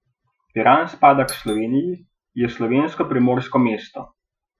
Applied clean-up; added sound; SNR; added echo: classical method Wiener filter.